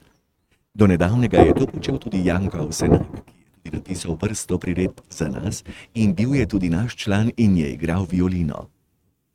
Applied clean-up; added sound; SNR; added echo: neural mask model RNNoise.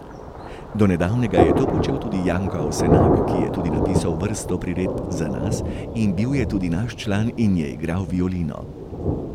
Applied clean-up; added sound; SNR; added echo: none; Thunder; 0 dB; none.